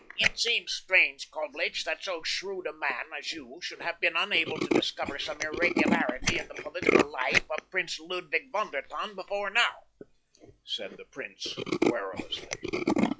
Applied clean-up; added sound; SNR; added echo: classical method log-MMSE.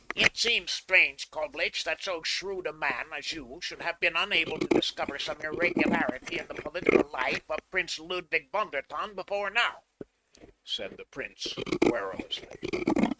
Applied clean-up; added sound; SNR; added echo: neural mask model RNNoise.